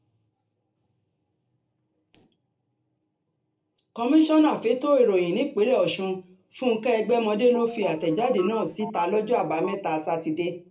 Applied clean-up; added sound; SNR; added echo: neural separator model SepFormer DNS4.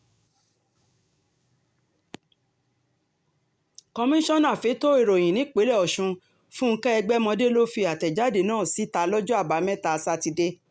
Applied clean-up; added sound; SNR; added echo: none; none; none; none.